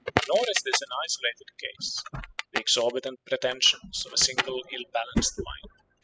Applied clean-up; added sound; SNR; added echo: classical method spectral subtraction.